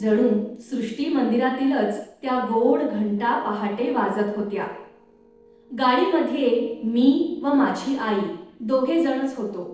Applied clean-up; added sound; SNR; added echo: neural separator model SepFormer DNS4.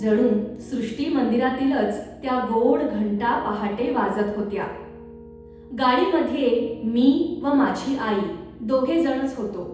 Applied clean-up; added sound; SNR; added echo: none; Piano; 18 dB; reverberation time 0.8 s.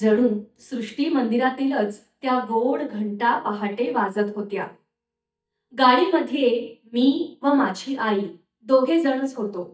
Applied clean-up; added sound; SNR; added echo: neural mask model DeepFilterNet 3.